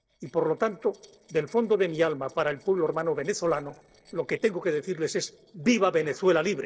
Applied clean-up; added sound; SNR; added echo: neural separator model SepFormer DNS4.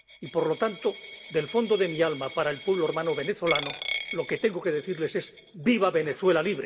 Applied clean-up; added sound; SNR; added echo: none; Coin (dropping); 10 dB; reverberation time 1.1 s.